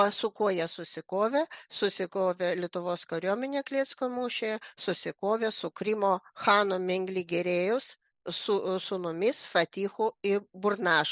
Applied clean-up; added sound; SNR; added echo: none; none; none; none.